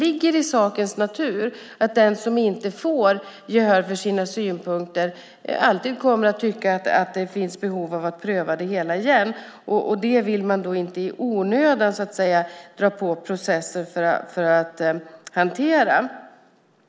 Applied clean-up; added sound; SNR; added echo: none; none; none; none.